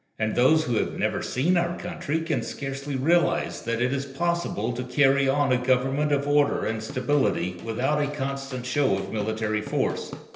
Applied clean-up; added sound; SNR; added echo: none; Drum / Drum kit; 19 dB; reverberation time 1.4 s.